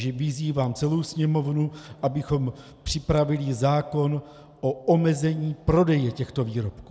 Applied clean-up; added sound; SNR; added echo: none; none; none; none.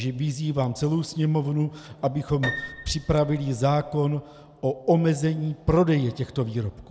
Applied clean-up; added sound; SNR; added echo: none; Piano; 12 dB; none.